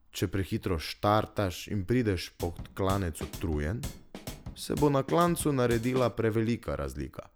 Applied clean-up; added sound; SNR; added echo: none; Drum kit; 12 dB; none.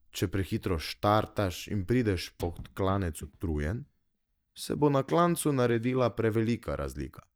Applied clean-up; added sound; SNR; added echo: neural mask model DeepFilterNet 3.